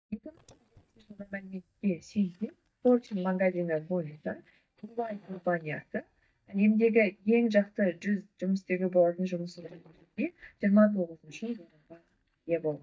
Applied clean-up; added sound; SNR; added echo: neural mask model DeepFilterNet 3.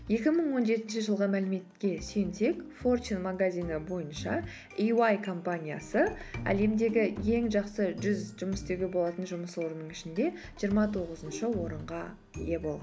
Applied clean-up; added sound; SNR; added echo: none; none; none; none.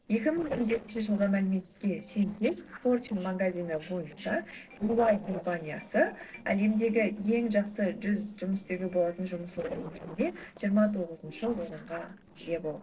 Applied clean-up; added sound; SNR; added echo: neural separator model SepFormer DNS4.